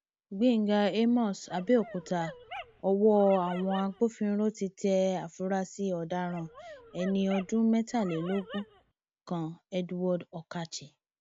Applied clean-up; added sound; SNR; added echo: none; Dog; 16 dB; none.